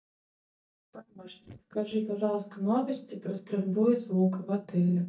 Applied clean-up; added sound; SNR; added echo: neural mask model DeepFilterNet 3.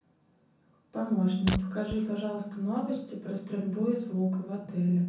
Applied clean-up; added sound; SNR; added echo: none; Fart; 7 dB; reverberation time 0.5 s.